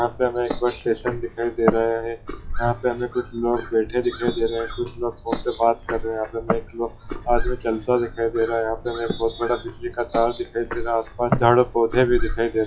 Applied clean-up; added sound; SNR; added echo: classical method log-MMSE.